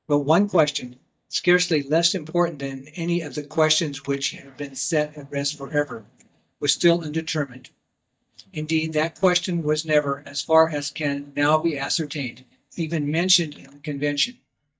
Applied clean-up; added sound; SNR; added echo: neural mask model DeepFilterNet 3.